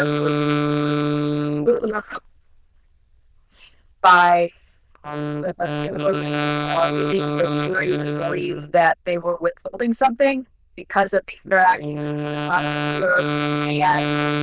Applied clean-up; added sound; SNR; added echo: neural diffusion model UNIVERSE++.